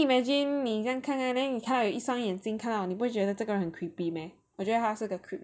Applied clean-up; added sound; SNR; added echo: none; none; none; none.